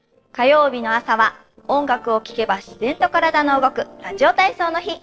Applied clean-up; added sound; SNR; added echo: neural separator model SepFormer DNS4.